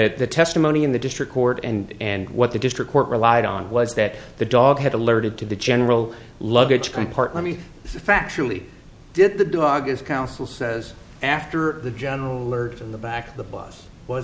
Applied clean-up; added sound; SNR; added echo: none; Cowbell; 20 dB; none.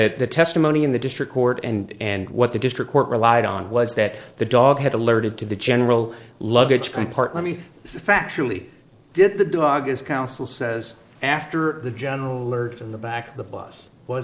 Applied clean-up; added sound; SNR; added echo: neural separator model SepFormer DNS4.